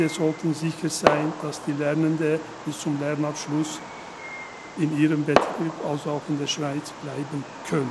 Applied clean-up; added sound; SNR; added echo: none; Fireworks; 5 dB; none.